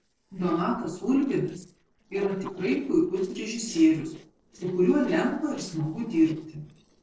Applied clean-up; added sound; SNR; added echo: neural separator model SepFormer DNS4.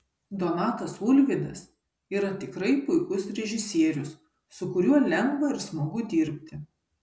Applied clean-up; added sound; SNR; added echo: none; none; none; none.